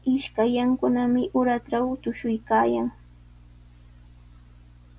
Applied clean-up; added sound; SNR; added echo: none; none; none; none.